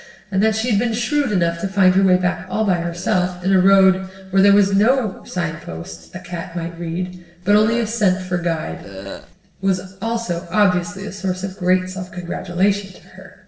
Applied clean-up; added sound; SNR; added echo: neural separator model SepFormer DNS4.